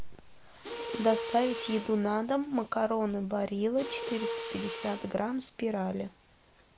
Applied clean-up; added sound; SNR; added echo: none; Mechanisms; 9 dB; none.